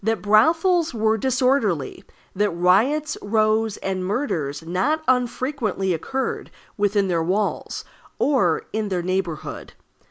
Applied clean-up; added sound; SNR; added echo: none; none; none; none.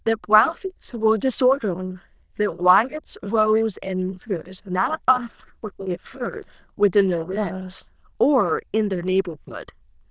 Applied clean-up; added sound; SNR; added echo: neural diffusion model UNIVERSE++.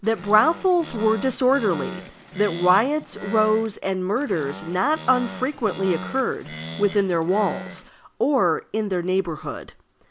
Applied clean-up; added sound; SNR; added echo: none; Animal; 13 dB; none.